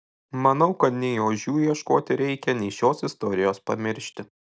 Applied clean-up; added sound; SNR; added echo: none; none; none; none.